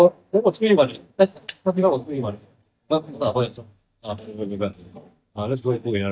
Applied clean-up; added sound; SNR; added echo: neural mask model DeepFilterNet 3.